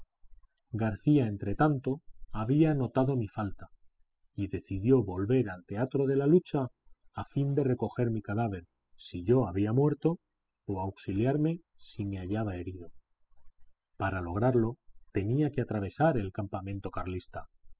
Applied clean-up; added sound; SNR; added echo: classical method spectral subtraction.